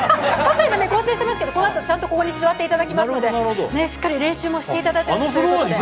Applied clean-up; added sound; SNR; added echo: none; none; none; none.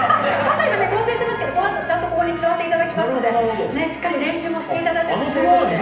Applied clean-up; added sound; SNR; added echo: none; none; none; reverberation time 0.8 s.